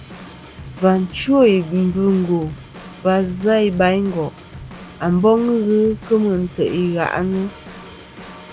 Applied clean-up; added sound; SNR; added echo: none; Drum / Drum kit; 18 dB; none.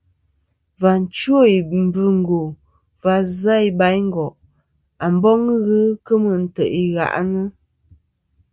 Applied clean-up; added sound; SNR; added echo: none; none; none; none.